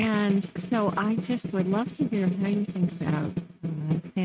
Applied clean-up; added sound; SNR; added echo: neural mask model RNNoise.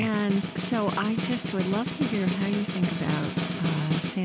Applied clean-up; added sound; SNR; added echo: none; Snare drum; 3 dB; none.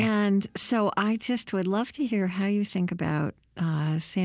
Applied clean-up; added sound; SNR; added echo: none; none; none; none.